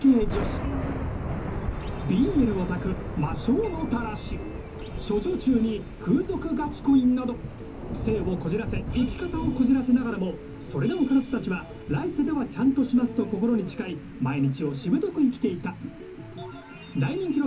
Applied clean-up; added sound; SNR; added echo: none; Thunder / Rain; 9 dB; reverberation time 0.3 s.